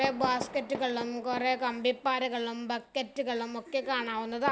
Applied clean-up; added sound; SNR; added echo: none; Fireworks; 12 dB; none.